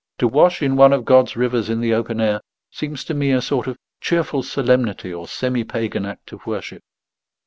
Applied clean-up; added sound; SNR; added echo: none; none; none; none.